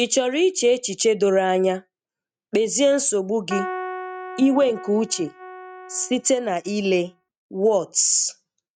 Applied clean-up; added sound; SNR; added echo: neural mask model RNNoise.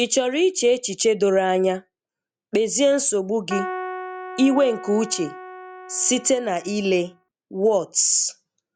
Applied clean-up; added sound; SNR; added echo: none; Keyboard (musical); 12 dB; none.